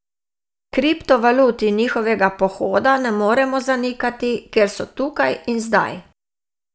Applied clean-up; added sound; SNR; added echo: none; none; none; none.